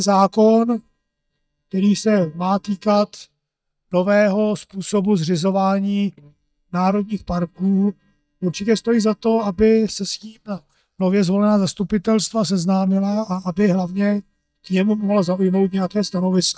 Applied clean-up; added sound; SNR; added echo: neural mask model DeepFilterNet 3.